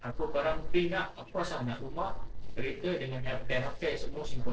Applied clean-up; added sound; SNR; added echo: neural separator model SepFormer DNS4.